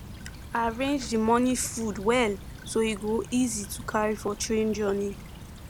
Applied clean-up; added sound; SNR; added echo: none; Stream / Trickle, dribble; 14 dB; none.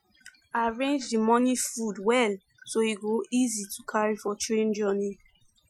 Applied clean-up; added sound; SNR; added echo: classical method Wiener filter.